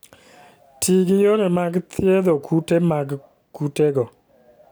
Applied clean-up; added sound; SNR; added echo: none; none; none; none.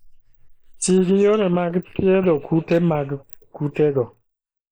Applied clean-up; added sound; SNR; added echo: neural mask model Resemble Enhance denoiser.